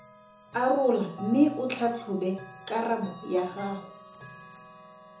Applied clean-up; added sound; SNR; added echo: none; Chime / Clock; 17 dB; reverberation time 0.6 s.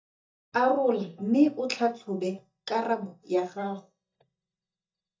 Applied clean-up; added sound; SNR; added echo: neural mask model DeepFilterNet 3.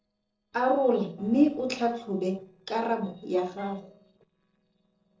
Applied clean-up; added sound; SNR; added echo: neural separator model SepFormer DNS4.